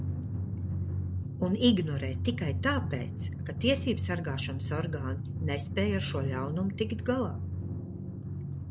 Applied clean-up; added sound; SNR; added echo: none; Drum; 1 dB; none.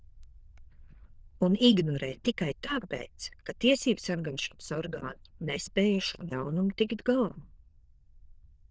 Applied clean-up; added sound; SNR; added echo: neural diffusion model UNIVERSE++.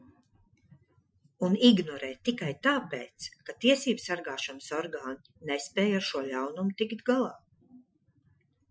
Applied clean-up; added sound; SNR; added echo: classical method Wiener filter.